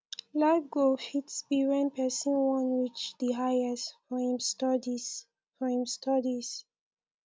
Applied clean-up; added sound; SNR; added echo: none; none; none; none.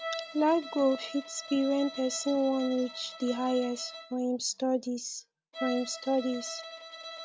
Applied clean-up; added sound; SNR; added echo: none; Bowed string instrument; 12 dB; none.